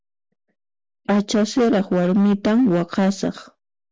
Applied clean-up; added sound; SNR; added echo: none; none; none; none.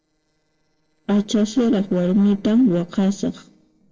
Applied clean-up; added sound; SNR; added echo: neural separator model SepFormer DNS4.